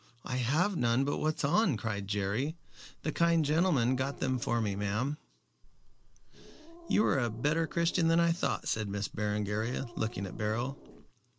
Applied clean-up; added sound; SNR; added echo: none; Growling; 18 dB; none.